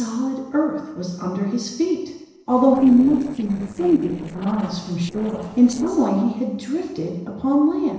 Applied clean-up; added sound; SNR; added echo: neural separator model SepFormer DNS4.